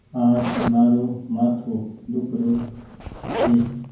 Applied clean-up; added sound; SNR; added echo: none; Zipper (clothing); 10 dB; reverberation time 0.9 s.